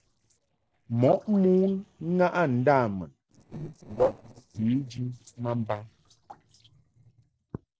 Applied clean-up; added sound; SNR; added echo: neural separator model SepFormer DNS4.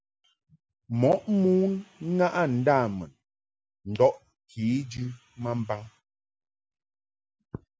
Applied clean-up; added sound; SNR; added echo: none; none; none; none.